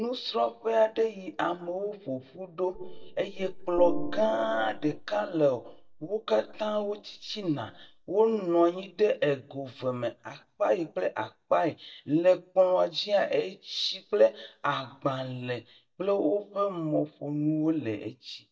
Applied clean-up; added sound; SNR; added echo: neural mask model DeepFilterNet 3.